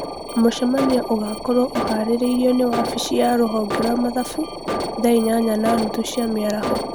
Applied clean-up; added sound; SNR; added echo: none; Alarm; 7 dB; none.